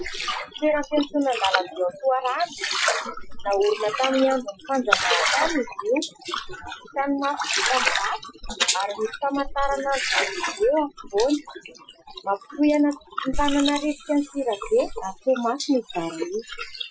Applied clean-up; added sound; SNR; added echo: classical method Wiener filter.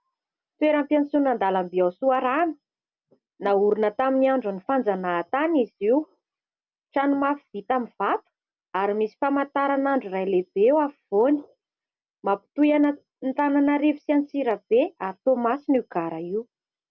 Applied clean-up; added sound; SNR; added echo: none; none; none; none.